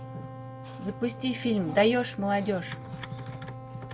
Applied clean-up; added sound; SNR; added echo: none; Wind instrument, woodwind instrument; 16 dB; none.